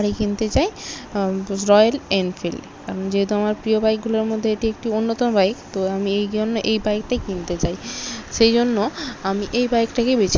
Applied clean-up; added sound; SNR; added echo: none; none; none; none.